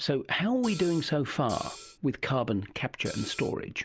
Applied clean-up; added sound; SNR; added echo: none; Hi-hat; 14 dB; none.